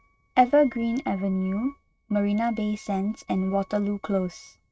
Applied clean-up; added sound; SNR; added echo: neural mask model RNNoise.